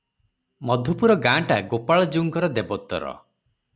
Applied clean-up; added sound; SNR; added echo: none; none; none; none.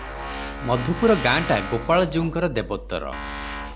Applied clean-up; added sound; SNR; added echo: none; Tools; 8 dB; none.